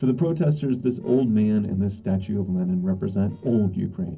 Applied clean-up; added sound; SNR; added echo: neural separator model SepFormer DNS4.